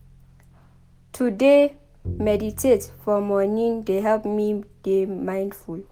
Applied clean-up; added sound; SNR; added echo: none; Bowed string instrument; 18 dB; none.